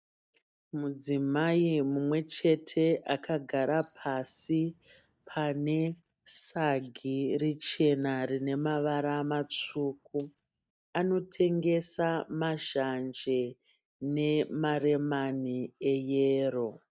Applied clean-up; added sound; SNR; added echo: neural mask model DeepFilterNet 3.